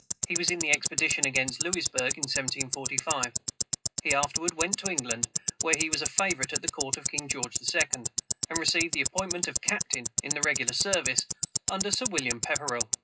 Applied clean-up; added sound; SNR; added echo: classical method WPE with log-MMSE.